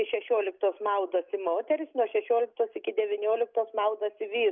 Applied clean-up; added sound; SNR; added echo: none; none; none; none.